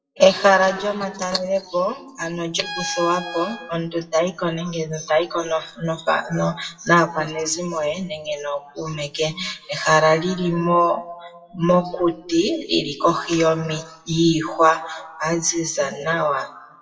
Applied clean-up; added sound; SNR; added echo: classical method WPE with log-MMSE.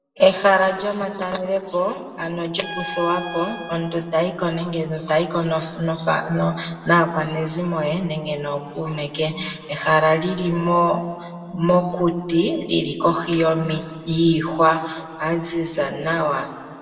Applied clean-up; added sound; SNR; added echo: none; Bowed string instrument; 14 dB; reverberation time 1.5 s.